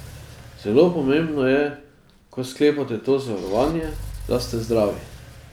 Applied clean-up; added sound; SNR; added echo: none; Engine / Car; 16 dB; none.